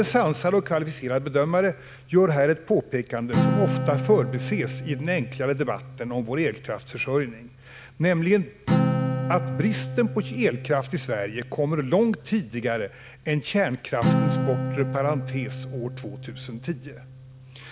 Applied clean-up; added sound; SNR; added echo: none; Acoustic guitar; 5 dB; none.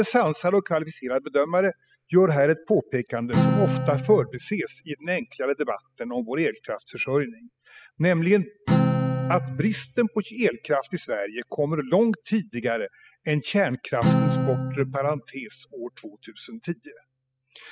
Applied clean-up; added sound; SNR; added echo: classical method spectral subtraction.